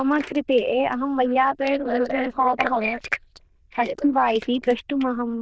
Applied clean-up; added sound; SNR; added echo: neural diffusion model UNIVERSE++.